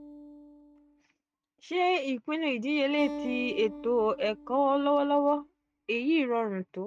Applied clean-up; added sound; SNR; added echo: neural mask model RNNoise.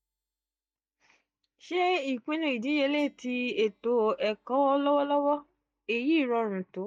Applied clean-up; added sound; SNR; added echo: neural mask model DeepFilterNet 3.